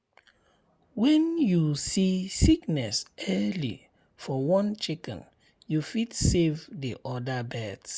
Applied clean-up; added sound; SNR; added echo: none; none; none; none.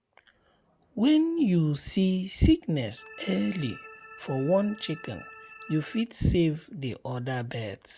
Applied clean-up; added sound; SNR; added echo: none; Organ; 19 dB; none.